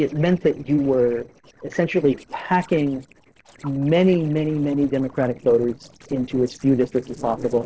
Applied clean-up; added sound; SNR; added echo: neural separator model SepFormer DNS4.